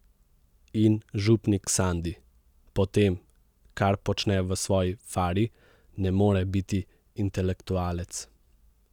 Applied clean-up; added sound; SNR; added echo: none; none; none; none.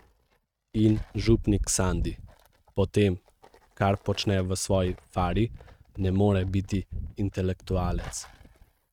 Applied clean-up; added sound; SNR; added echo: neural mask model RNNoise.